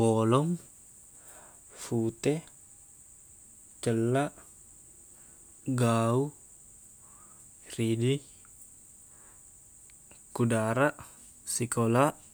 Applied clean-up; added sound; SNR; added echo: none; none; none; none.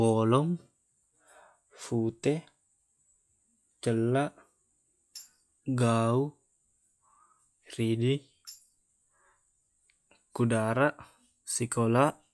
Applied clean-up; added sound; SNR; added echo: classical method log-MMSE.